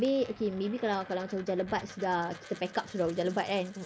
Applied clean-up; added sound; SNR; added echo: none; Coin (dropping); 19 dB; none.